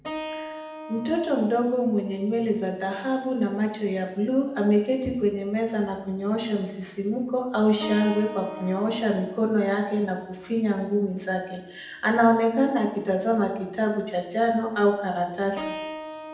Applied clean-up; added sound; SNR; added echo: none; Keyboard (musical); 16 dB; reverberation time 0.8 s.